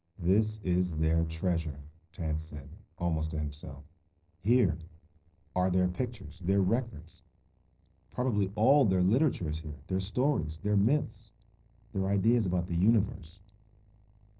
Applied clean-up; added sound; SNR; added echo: neural separator model SepFormer DNS4.